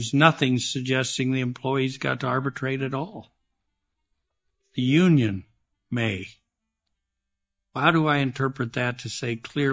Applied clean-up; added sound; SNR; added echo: neural mask model DeepFilterNet 3.